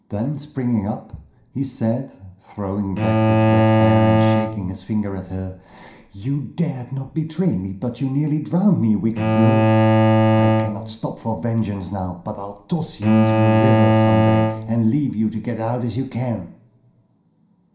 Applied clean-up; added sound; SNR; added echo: none; Bowed string instrument; -5 dB; reverberation time 0.5 s.